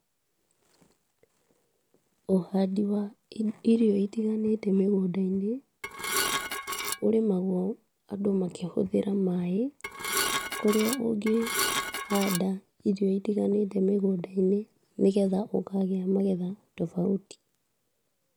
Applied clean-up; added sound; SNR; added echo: none; Dishes, pots, and pans / Glass; 3 dB; none.